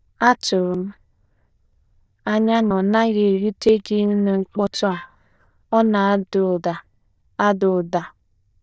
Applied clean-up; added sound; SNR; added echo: neural diffusion model UNIVERSE++.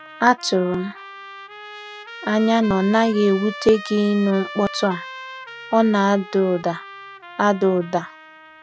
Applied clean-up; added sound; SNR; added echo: none; Trumpet; 16 dB; none.